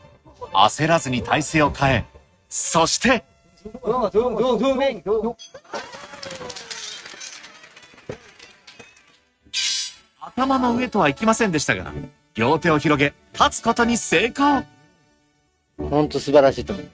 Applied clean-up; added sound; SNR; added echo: neural mask model RNNoise.